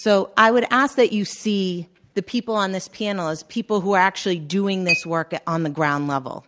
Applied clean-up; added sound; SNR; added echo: none; Chink, clink; 14 dB; none.